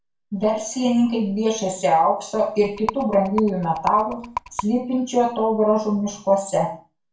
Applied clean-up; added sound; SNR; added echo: none; Rattle; 10 dB; reverberation time 0.4 s.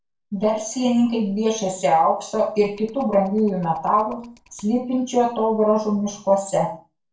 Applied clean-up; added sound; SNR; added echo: neural separator model SepFormer DNS4.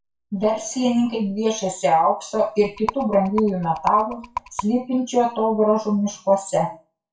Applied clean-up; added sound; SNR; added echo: classical method WPE with log-MMSE.